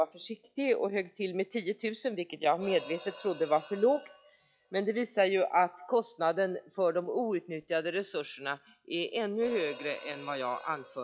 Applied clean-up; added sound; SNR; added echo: classical method log-MMSE.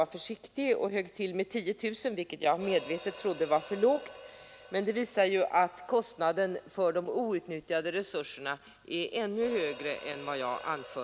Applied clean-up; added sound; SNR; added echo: none; Hi-hat; 18 dB; none.